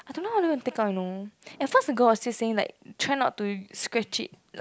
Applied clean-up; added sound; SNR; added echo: none; none; none; none.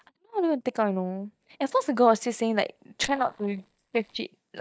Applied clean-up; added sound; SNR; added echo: neural mask model DeepFilterNet 3.